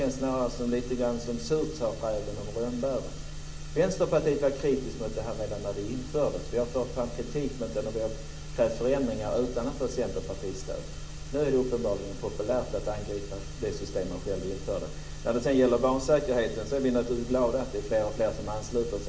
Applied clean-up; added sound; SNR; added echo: none; none; none; reverberation time 0.6 s.